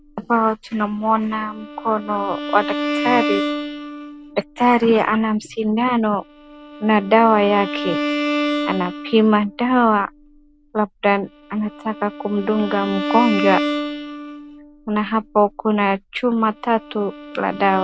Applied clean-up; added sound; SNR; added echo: none; Bowed string instrument; 8 dB; none.